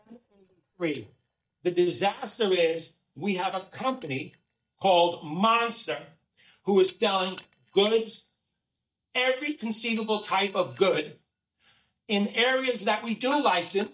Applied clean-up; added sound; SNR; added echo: neural mask model DeepFilterNet 3.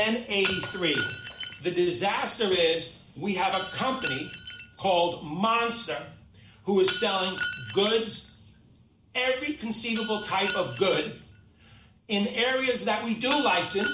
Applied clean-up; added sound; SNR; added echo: none; Shatter; 10 dB; none.